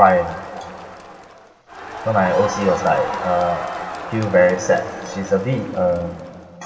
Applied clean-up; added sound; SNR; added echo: none; Crowd; 11 dB; reverberation time 2.3 s.